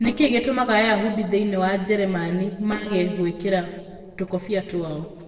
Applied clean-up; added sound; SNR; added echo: neural separator model SepFormer DNS4.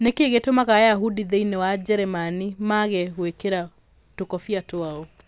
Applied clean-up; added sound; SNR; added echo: none; none; none; none.